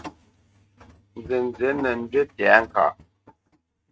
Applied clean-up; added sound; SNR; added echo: neural mask model RNNoise.